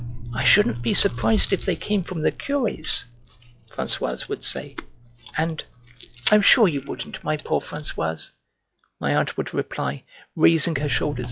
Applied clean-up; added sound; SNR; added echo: classical method log-MMSE.